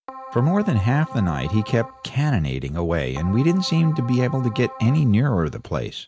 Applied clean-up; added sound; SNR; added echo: none; Keyboard (musical); 16 dB; none.